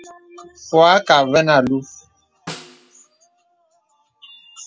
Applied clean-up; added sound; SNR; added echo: none; Snare drum; 20 dB; none.